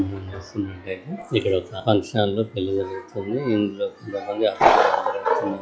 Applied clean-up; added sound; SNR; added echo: classical method log-MMSE.